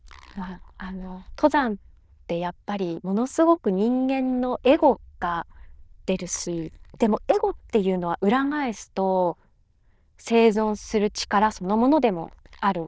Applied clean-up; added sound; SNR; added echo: neural diffusion model UNIVERSE++.